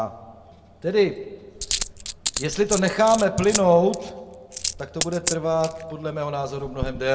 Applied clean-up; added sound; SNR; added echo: none; Coin (dropping); 8 dB; reverberation time 0.7 s.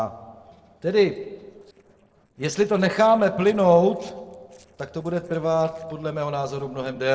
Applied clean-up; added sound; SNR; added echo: neural separator model SepFormer DNS4.